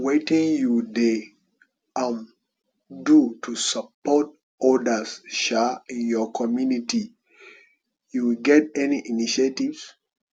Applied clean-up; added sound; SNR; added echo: none; none; none; none.